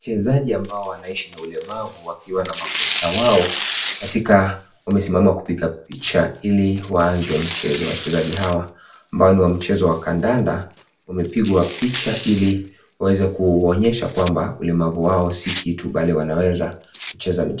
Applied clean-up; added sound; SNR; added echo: none; Tearing; 10 dB; reverberation time 0.3 s.